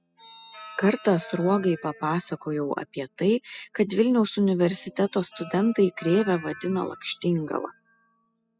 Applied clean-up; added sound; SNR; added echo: classical method spectral subtraction.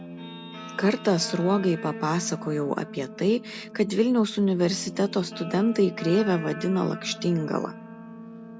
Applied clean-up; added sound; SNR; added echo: none; Guitar; 13 dB; none.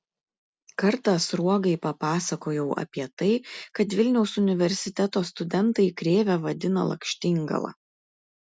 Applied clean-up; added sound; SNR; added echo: none; none; none; none.